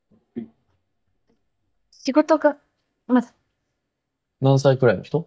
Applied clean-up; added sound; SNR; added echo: neural mask model DeepFilterNet 3.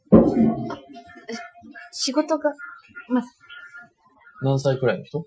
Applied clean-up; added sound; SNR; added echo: classical method Wiener filter.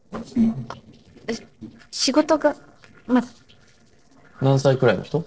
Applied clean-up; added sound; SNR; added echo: neural separator model SepFormer DNS4.